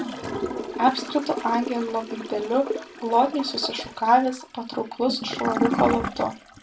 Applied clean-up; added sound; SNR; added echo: none; Toilet flush / Gurgling; 6 dB; reverberation time 0.2 s.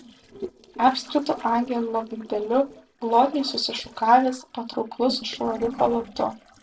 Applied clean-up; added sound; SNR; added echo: neural separator model SepFormer DNS4.